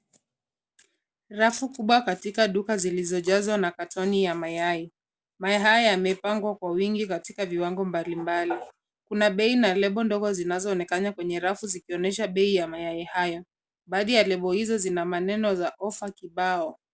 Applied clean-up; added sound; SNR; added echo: none; none; none; none.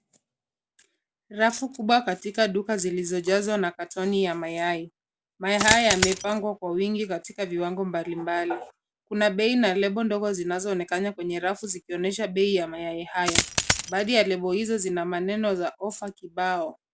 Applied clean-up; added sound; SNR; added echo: none; Coin (dropping); 0 dB; none.